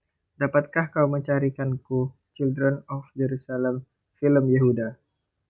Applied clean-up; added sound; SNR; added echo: none; none; none; none.